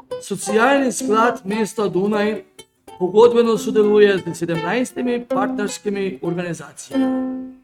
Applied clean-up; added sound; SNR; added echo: neural mask model RNNoise.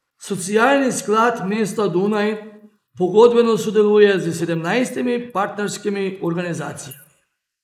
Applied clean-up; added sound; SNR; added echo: neural mask model Resemble Enhance denoiser.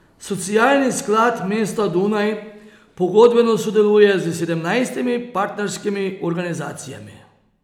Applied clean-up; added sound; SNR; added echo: none; none; none; none.